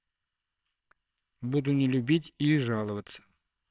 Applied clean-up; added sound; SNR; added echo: neural separator model SepFormer WHAMR!.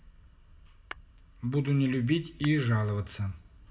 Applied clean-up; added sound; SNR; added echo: none; Tap / Glass; 18 dB; reverberation time 0.7 s.